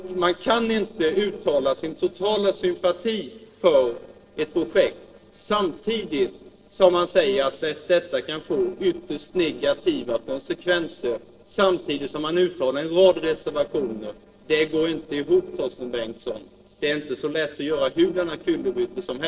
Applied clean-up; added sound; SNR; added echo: neural separator model SepFormer DNS4.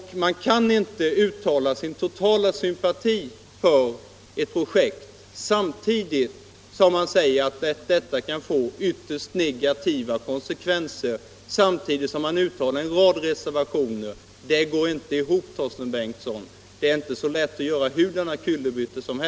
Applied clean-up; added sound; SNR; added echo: none; none; none; none.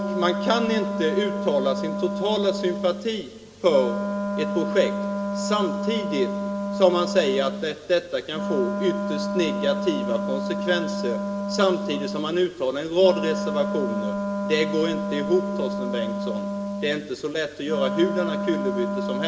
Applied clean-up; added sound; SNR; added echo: none; Wind instrument, woodwind instrument; 3 dB; reverberation time 1.5 s.